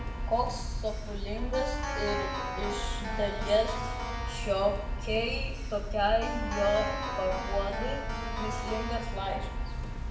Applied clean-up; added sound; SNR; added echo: none; Keyboard (musical); 0 dB; reverberation time 0.8 s.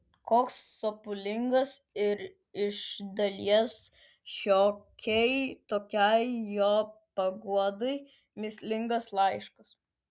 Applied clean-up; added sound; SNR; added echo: none; none; none; none.